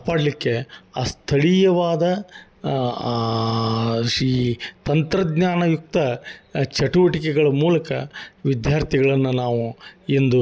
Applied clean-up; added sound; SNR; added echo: none; none; none; none.